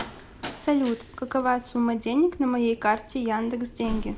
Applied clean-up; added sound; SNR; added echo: none; Slam; 14 dB; none.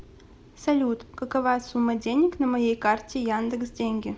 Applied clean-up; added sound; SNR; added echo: none; none; none; none.